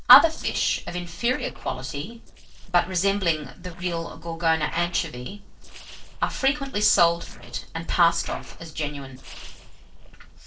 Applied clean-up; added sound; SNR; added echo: neural separator model SepFormer DNS4.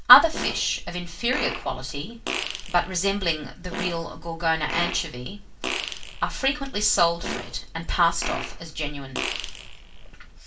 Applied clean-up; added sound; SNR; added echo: none; Fart; 10 dB; reverberation time 0.2 s.